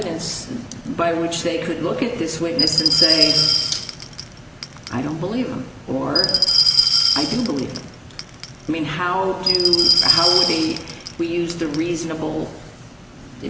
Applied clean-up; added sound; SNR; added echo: none; Glass; -4 dB; none.